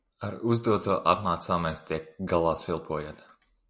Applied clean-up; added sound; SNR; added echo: none; none; none; none.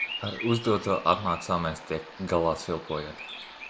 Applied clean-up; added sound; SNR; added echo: none; Bird vocalization, bird call, bird song; 11 dB; none.